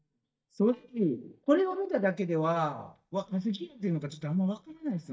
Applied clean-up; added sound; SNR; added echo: neural mask model DeepFilterNet 3.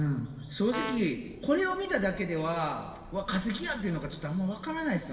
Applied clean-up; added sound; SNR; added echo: none; Brass instrument; 10 dB; reverberation time 2.5 s.